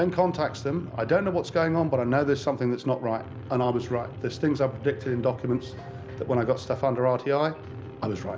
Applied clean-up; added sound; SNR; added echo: none; Truck; 15 dB; none.